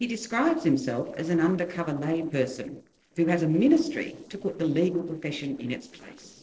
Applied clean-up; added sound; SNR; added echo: neural separator model SepFormer DNS4.